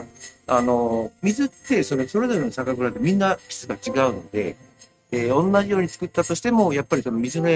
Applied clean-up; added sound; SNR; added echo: neural mask model RNNoise.